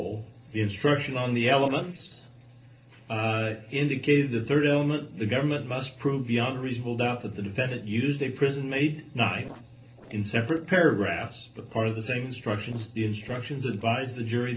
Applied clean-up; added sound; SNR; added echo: neural separator model SepFormer DNS4.